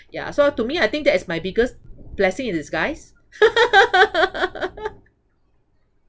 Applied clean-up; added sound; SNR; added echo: none; none; none; none.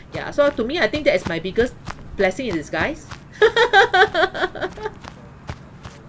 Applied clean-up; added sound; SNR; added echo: none; Walk, footsteps; 16 dB; none.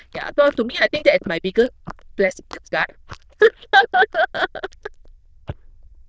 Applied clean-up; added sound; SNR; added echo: neural diffusion model UNIVERSE++.